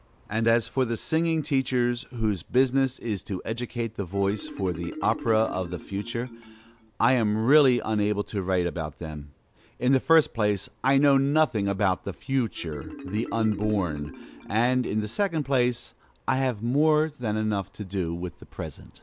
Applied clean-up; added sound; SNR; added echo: none; Marimba, xylophone; 19 dB; none.